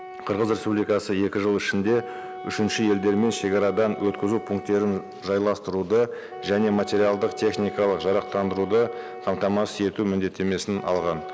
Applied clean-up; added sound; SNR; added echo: none; Wind instrument, woodwind instrument; 15 dB; none.